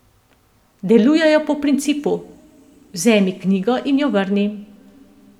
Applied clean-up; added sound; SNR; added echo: none; none; none; reverberation time 0.9 s.